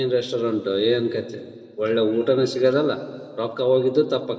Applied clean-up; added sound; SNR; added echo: none; none; none; reverberation time 2.4 s.